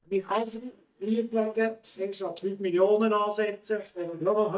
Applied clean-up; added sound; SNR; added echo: neural mask model DeepFilterNet 3.